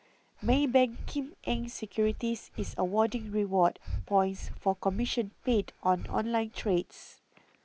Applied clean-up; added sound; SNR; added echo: none; Breathing; 9 dB; none.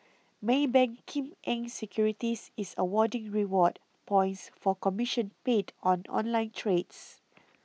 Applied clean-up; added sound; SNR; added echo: none; none; none; none.